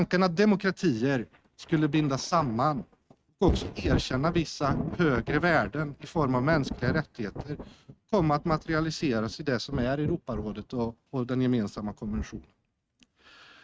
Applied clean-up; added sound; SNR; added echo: neural mask model RNNoise.